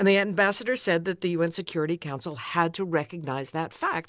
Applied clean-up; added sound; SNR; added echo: none; none; none; none.